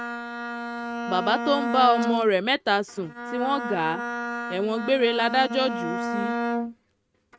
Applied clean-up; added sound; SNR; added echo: neural mask model RNNoise.